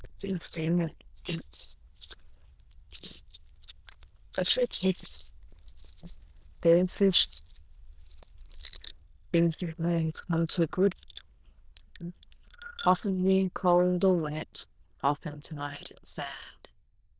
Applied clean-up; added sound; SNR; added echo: neural diffusion model UNIVERSE++.